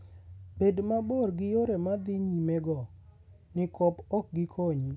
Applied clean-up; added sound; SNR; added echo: none; none; none; none.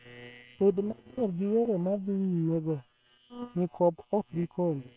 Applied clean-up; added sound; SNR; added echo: neural separator model SepFormer WHAM!.